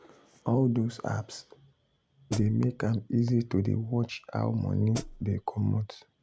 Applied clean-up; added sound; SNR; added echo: none; Hi-hat; 12 dB; none.